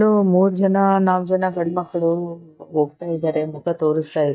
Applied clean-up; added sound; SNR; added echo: neural mask model DeepFilterNet 3.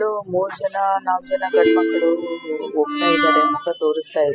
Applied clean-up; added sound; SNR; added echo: classical method spectral subtraction.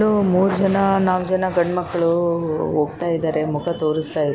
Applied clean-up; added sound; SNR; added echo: none; none; none; none.